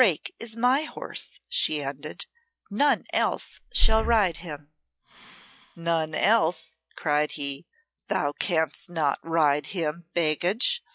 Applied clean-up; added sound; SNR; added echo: classical method log-MMSE.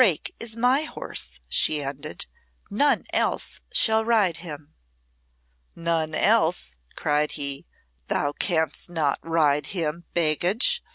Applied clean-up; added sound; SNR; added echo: none; none; none; none.